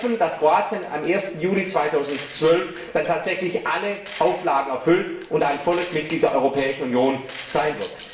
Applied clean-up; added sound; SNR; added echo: none; Gunshot, gunfire; 16 dB; reverberation time 0.7 s.